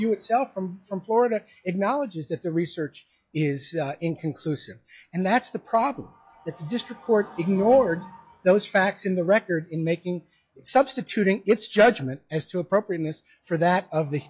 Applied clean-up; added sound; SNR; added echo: classical method log-MMSE.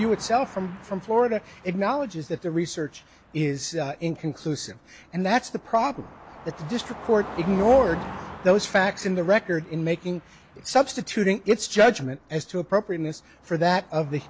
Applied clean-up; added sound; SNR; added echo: none; Car passing by; 17 dB; none.